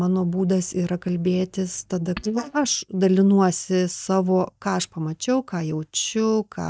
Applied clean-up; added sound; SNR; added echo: neural mask model DeepFilterNet 3.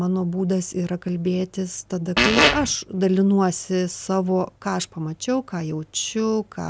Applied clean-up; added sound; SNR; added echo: none; Fart; -5 dB; none.